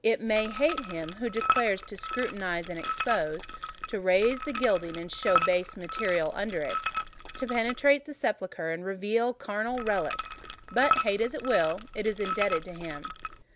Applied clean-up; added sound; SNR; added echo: none; Liquid; 4 dB; none.